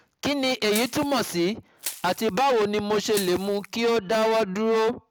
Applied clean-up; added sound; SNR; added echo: none; Crushing; 16 dB; none.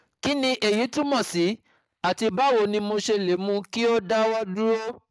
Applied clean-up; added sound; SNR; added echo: neural mask model DeepFilterNet 3.